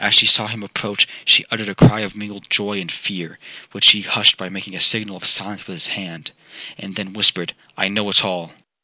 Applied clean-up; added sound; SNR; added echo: none; none; none; none.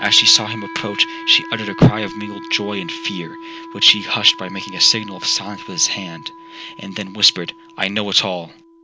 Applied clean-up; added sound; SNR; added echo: none; Wind instrument, woodwind instrument; 14 dB; none.